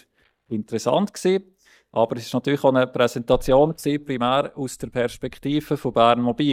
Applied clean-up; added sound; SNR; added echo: neural mask model DeepFilterNet 3.